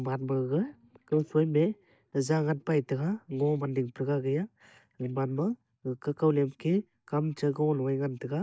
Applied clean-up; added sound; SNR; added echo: neural mask model DeepFilterNet 3.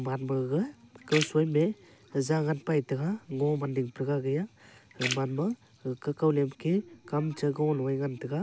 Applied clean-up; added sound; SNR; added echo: none; Splash, splatter; 14 dB; none.